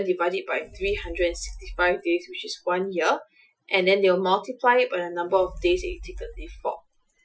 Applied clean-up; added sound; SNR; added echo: classical method Wiener filter.